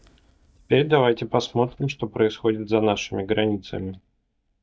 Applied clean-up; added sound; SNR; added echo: neural mask model DeepFilterNet 3.